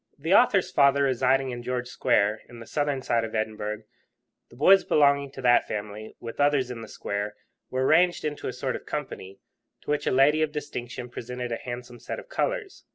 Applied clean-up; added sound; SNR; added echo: none; none; none; none.